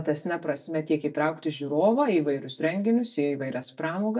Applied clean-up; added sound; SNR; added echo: neural mask model DeepFilterNet 3.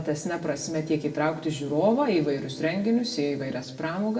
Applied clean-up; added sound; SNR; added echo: none; Bowed string instrument; 19 dB; reverberation time 0.5 s.